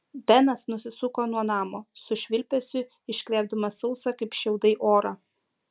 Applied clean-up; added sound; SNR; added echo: none; none; none; none.